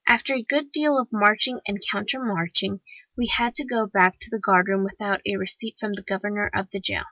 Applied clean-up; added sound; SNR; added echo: none; none; none; none.